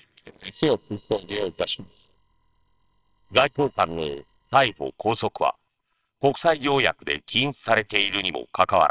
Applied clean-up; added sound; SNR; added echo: neural separator model SepFormer WHAMR!.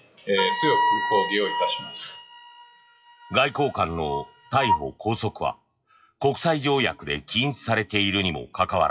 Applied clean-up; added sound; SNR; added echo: classical method WPE with log-MMSE.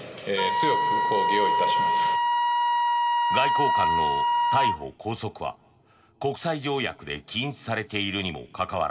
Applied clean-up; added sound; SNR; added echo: none; Wind instrument, woodwind instrument; -4 dB; reverberation time 1.6 s.